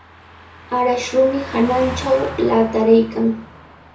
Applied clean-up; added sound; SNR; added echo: none; Car passing by; 15 dB; reverberation time 0.6 s.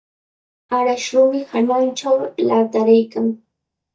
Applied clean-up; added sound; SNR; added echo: neural mask model DeepFilterNet 3.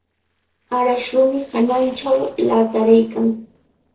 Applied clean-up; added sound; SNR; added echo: neural separator model SepFormer DNS4.